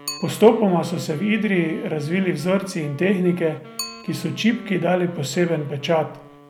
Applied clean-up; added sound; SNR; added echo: none; Bicycle + Wind instrument, woodwind instrument; 17 dB; none.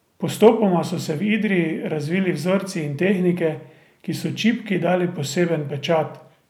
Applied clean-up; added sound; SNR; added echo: none; none; none; none.